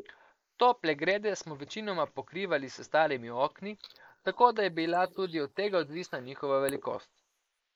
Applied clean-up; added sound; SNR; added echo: neural mask model Resemble Enhance denoiser.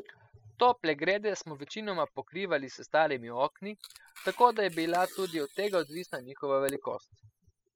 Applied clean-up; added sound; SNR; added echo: classical method spectral subtraction.